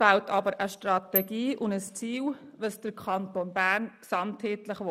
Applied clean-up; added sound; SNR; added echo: neural mask model Resemble Enhance denoiser.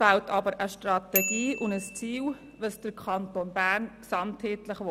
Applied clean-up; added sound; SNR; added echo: none; Bicycle bell; 9 dB; none.